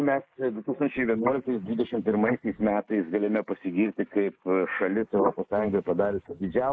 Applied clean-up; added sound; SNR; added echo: neural mask model Resemble Enhance denoiser.